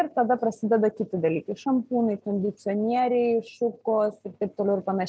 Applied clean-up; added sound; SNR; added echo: none; none; none; none.